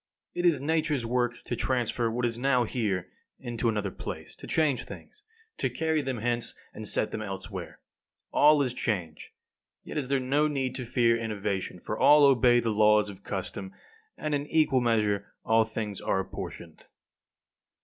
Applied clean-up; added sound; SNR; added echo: none; none; none; none.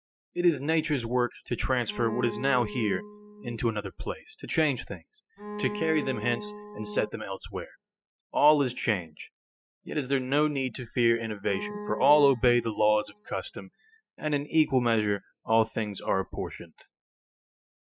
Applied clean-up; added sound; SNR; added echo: classical method spectral subtraction.